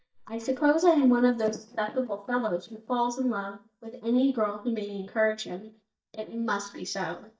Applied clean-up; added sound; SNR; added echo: neural mask model DeepFilterNet 3.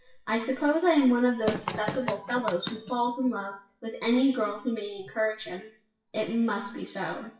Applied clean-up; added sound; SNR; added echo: classical method WPE with log-MMSE.